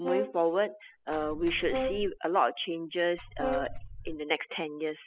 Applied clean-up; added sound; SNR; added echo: classical method spectral subtraction.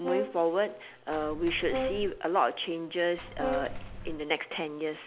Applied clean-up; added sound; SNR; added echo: none; Brass instrument + Coin (dropping); 6 dB; none.